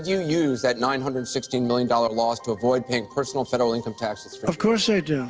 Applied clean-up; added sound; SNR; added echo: none; none; none; none.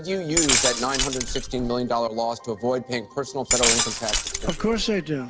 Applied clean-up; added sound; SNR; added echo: none; Glass; -1 dB; none.